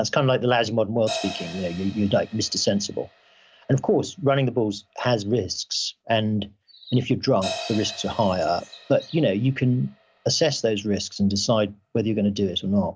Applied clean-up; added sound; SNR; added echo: none; Crash cymbal + Chirp, tweet; 17 dB; none.